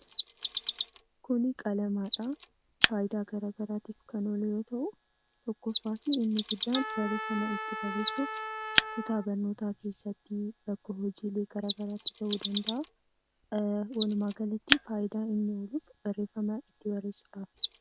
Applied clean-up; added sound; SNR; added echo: none; Mechanisms + Trumpet; 3 dB; none.